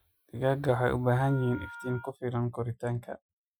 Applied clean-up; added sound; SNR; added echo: classical method Wiener filter.